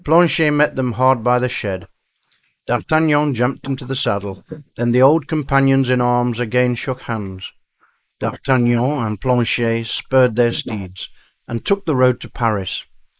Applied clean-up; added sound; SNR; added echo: neural mask model Resemble Enhance denoiser.